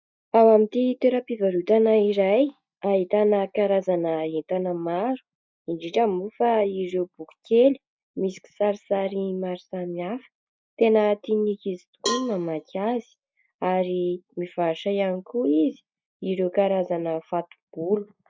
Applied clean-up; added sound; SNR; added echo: neural mask model DeepFilterNet 3.